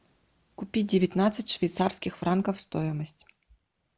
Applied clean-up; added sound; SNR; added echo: none; none; none; none.